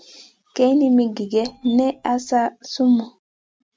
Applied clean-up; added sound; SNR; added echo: neural mask model RNNoise.